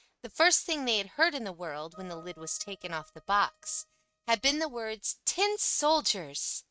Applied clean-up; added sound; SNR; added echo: neural mask model RNNoise.